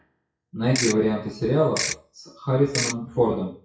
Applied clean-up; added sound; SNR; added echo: classical method WPE with log-MMSE.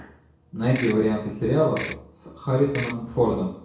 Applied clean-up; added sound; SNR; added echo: none; Ratchet, pawl / Percussion; 5 dB; reverberation time 0.6 s.